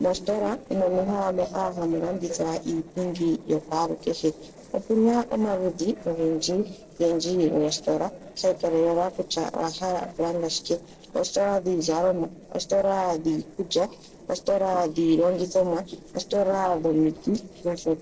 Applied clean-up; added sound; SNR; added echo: neural separator model SepFormer DNS4.